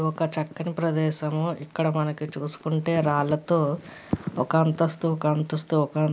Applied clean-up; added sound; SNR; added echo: none; none; none; none.